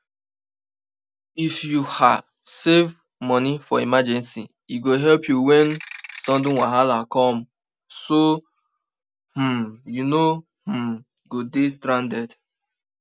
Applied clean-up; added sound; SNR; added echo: none; Ratchet, pawl / Percussion; 9 dB; none.